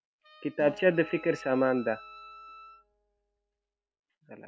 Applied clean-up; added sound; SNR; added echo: none; Acoustic guitar + Wind instrument, woodwind instrument; 18 dB; none.